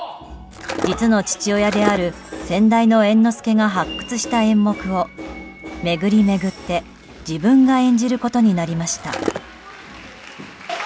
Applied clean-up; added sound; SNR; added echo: none; Skateboard; 7 dB; none.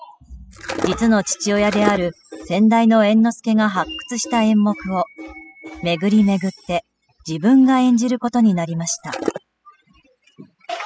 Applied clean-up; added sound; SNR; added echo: classical method spectral subtraction.